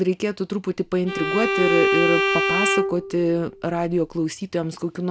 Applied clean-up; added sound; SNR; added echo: none; Bowed string instrument; 0 dB; none.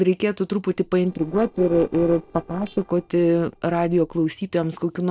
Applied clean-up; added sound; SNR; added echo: neural separator model SepFormer DNS4.